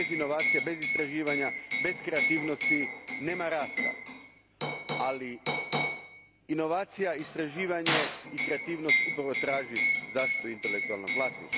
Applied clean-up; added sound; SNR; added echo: none; Liquid; -2 dB; none.